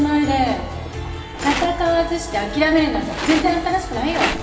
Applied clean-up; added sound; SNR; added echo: none; Rattle; 11 dB; reverberation time 1.3 s.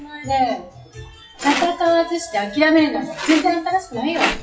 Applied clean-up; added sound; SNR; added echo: classical method WPE with log-MMSE.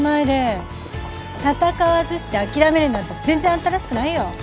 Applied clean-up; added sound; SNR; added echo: none; none; none; none.